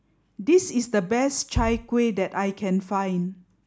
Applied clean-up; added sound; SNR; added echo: none; Bass drum; 11 dB; none.